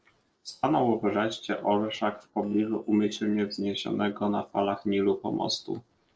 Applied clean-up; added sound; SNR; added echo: neural separator model SepFormer DNS4.